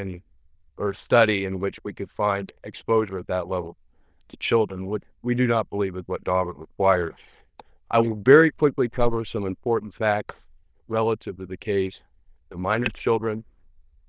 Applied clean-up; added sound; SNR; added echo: neural diffusion model UNIVERSE++.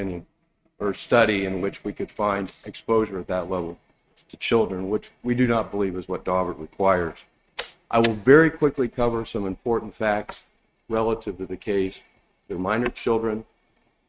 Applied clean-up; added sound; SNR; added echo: neural mask model RNNoise.